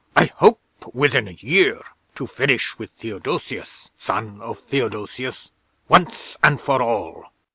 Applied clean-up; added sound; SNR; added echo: none; none; none; none.